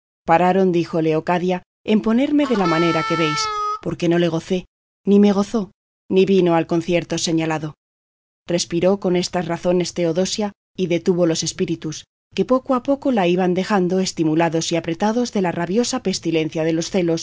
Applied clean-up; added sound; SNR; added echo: none; Harmonica; 6 dB; none.